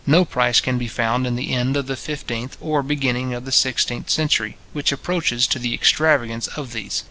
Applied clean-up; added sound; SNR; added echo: none; none; none; none.